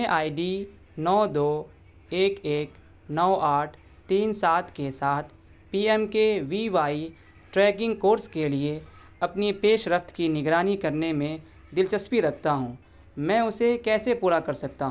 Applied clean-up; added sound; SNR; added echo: none; none; none; none.